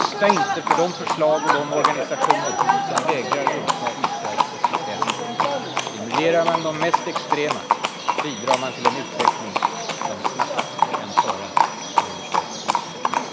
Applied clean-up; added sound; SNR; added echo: none; Livestock, farm animals, working animals; -5 dB; none.